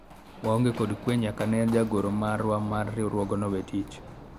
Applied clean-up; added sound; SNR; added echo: none; Run; 14 dB; none.